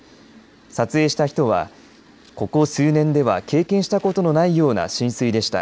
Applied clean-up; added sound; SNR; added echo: none; none; none; none.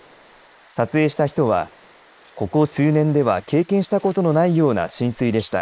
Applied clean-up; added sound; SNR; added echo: neural mask model Resemble Enhance denoiser.